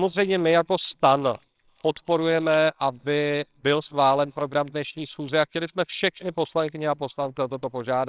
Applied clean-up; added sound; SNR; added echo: neural separator model SepFormer WHAMR!.